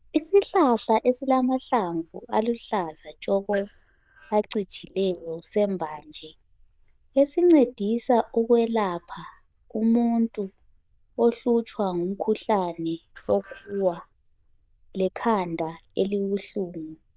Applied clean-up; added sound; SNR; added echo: neural diffusion model UNIVERSE++.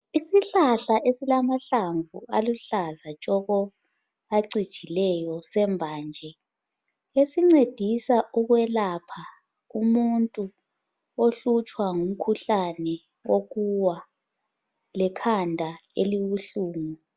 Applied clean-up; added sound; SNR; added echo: none; none; none; none.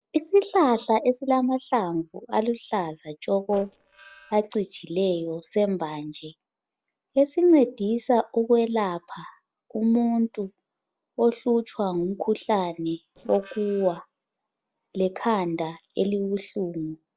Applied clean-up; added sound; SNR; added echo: neural separator model SepFormer DNS4.